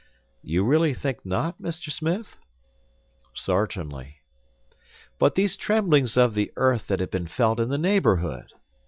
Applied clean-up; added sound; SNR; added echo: none; none; none; none.